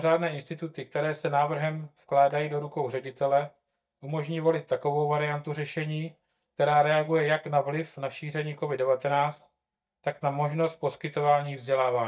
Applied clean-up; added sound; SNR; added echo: neural mask model DeepFilterNet 3.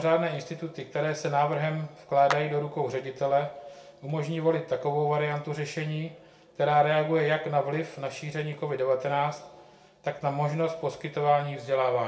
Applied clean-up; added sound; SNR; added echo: none; Clapping; 11 dB; reverberation time 0.4 s.